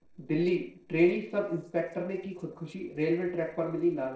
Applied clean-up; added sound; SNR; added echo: neural separator model SepFormer DNS4.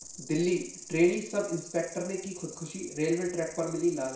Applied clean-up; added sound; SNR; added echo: none; Insect; 15 dB; reverberation time 0.6 s.